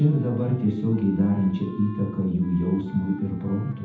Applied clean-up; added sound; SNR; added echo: none; Wind instrument, woodwind instrument; 20 dB; reverberation time 0.8 s.